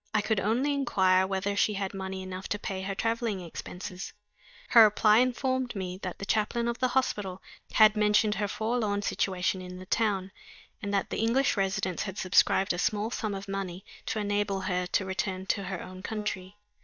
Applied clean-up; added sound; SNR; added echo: neural mask model DeepFilterNet 3.